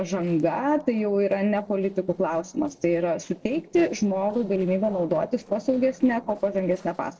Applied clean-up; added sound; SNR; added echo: neural separator model SepFormer DNS4.